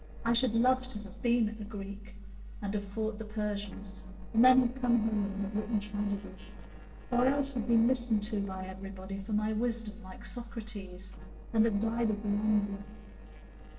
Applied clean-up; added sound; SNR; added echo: neural separator model SepFormer DNS4.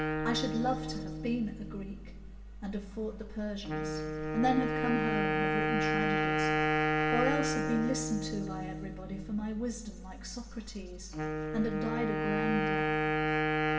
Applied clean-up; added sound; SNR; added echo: none; Wind instrument, woodwind instrument; -2 dB; reverberation time 1.7 s.